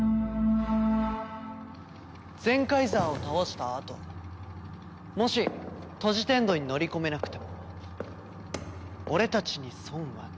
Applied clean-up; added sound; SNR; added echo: none; none; none; none.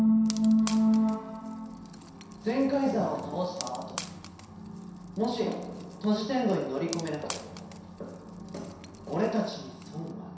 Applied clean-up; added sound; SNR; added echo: none; Wood; 17 dB; reverberation time 0.7 s.